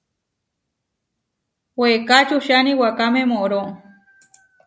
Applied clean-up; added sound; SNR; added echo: none; none; none; none.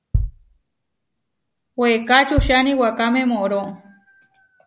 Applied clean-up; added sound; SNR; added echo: none; Bass drum; 8 dB; none.